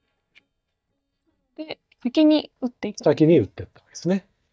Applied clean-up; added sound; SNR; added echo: neural mask model DeepFilterNet 3.